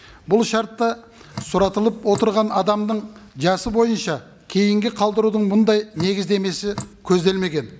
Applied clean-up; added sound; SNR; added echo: none; Drip; 15 dB; none.